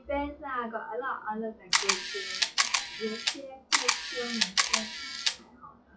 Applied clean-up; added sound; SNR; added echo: classical method log-MMSE.